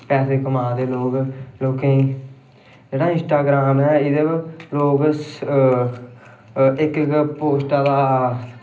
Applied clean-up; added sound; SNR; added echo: none; none; none; reverberation time 0.5 s.